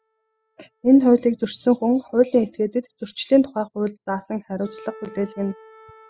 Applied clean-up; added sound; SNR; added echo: classical method spectral subtraction.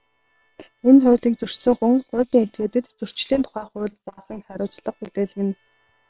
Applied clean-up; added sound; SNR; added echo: neural separator model SepFormer WHAM!.